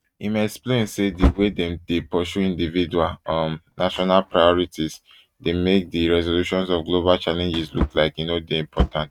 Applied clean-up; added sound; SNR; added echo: neural mask model RNNoise.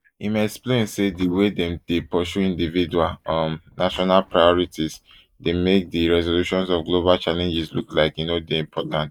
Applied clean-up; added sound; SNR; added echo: neural mask model Resemble Enhance denoiser.